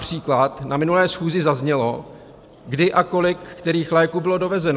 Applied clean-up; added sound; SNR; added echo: none; none; none; none.